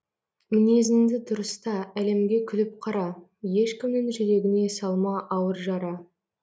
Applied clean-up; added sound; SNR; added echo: none; none; none; none.